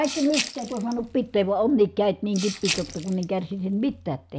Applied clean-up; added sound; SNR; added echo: none; Rattle (instrument); 10 dB; none.